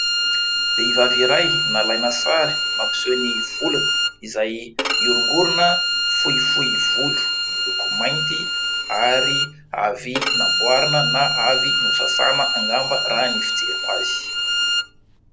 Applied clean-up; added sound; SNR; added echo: none; Bowed string instrument; -3 dB; none.